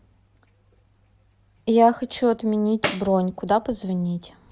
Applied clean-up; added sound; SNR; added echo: none; Tambourine; 3 dB; none.